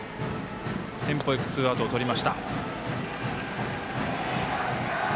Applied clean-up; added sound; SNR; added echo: none; Wind instrument, woodwind instrument; 19 dB; none.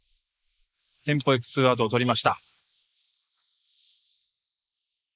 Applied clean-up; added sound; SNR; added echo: neural mask model Resemble Enhance denoiser.